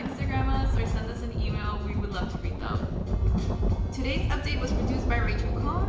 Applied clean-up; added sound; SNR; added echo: none; Thunder; -4 dB; reverberation time 1.3 s.